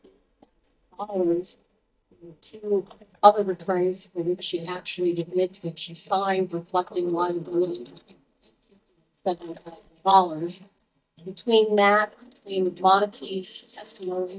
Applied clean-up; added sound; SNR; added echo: neural mask model DeepFilterNet 3.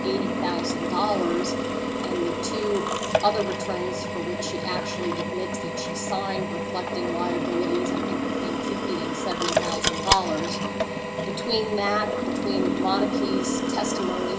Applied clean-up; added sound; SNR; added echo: none; Drill; -2 dB; reverberation time 0.2 s.